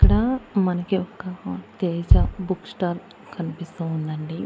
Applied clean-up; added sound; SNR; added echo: none; Bass drum; -2 dB; none.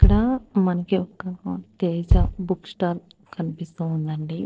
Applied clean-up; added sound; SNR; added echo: neural separator model SepFormer DNS4.